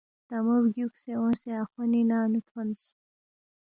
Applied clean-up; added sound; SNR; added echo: none; none; none; none.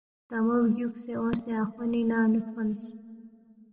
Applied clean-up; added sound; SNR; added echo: none; none; none; reverberation time 1.3 s.